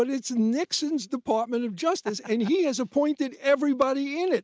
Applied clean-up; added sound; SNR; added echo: none; none; none; none.